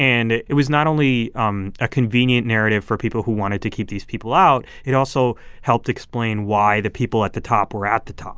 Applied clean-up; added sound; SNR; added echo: none; none; none; none.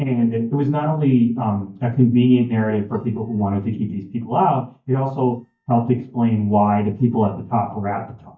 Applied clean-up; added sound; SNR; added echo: neural mask model DeepFilterNet 3.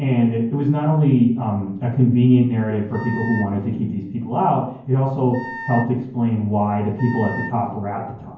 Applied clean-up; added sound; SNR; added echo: none; Wind instrument, woodwind instrument; 14 dB; reverberation time 0.9 s.